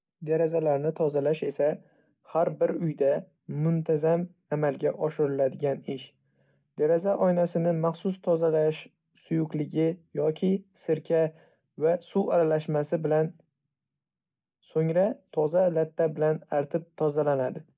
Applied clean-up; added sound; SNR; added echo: none; none; none; none.